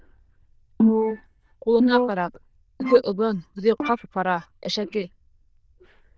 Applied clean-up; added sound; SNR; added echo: neural diffusion model UNIVERSE++.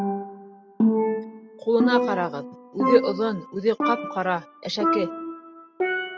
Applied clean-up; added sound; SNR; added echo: none; Percussion; 0 dB; none.